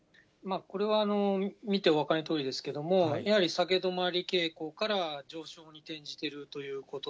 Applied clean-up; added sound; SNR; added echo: none; none; none; none.